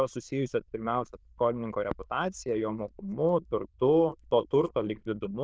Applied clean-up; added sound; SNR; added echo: neural diffusion model UNIVERSE++.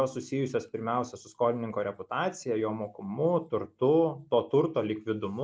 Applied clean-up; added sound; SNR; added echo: none; none; none; none.